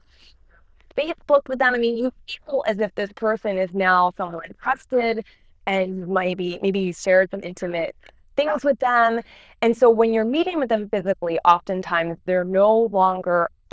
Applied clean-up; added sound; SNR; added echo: neural diffusion model UNIVERSE++.